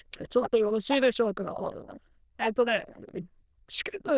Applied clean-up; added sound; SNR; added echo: neural diffusion model UNIVERSE++.